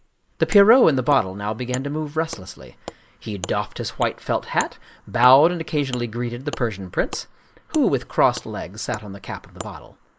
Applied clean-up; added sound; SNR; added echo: neural mask model Resemble Enhance denoiser.